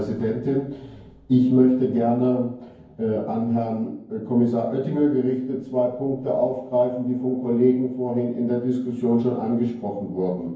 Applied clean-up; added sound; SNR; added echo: none; none; none; reverberation time 0.9 s.